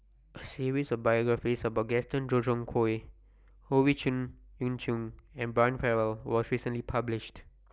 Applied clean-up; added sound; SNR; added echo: none; none; none; none.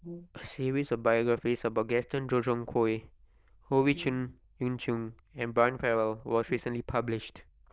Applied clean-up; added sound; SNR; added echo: neural diffusion model UNIVERSE++.